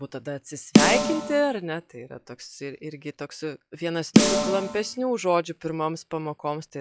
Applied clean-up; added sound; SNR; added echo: classical method log-MMSE.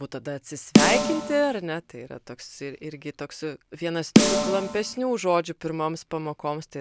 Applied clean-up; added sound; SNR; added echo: none; Snare drum; -4 dB; none.